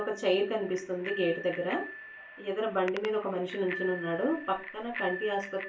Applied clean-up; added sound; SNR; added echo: none; Bicycle bell; 11 dB; reverberation time 0.3 s.